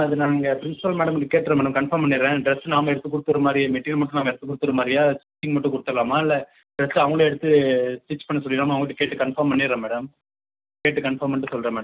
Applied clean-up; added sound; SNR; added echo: none; none; none; none.